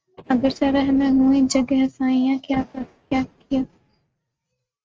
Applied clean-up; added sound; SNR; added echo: neural mask model RNNoise.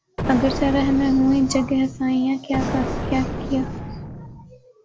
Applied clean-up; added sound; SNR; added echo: none; Explosion; 6 dB; none.